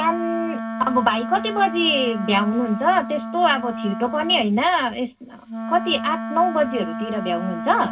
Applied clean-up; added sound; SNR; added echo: none; Wind instrument, woodwind instrument; 8 dB; reverberation time 0.4 s.